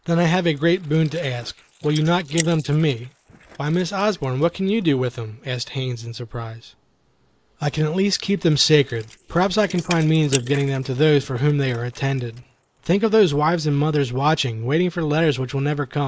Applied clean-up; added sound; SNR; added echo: neural mask model Resemble Enhance denoiser.